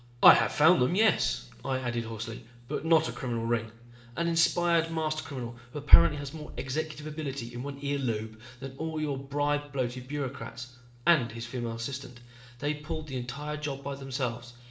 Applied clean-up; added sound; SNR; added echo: none; none; none; reverberation time 0.9 s.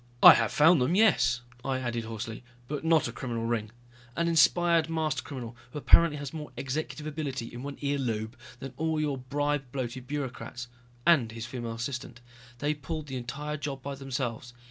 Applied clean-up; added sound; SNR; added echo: none; none; none; none.